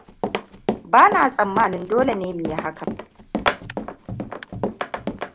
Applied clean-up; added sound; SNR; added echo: none; Run; 6 dB; none.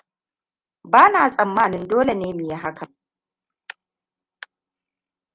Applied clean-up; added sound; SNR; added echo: none; none; none; none.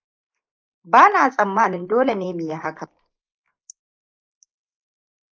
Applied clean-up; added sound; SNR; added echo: neural mask model Resemble Enhance denoiser.